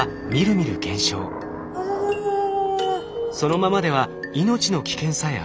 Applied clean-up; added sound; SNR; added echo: none; Thunder / Rain; 16 dB; none.